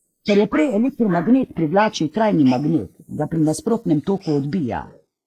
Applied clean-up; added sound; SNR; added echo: neural mask model Resemble Enhance denoiser.